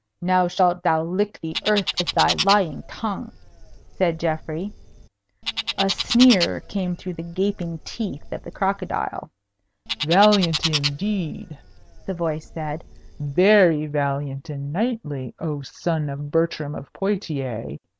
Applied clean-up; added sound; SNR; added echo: none; Bird; 7 dB; none.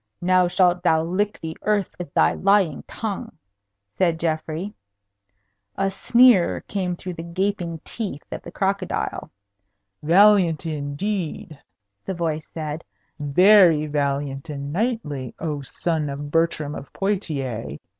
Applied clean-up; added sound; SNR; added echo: none; none; none; none.